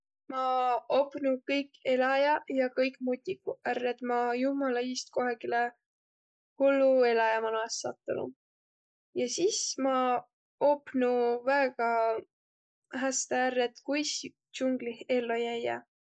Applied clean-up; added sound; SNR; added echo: neural mask model Resemble Enhance denoiser.